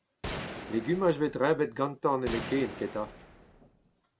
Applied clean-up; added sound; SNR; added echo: none; Gunshot, gunfire; 11 dB; none.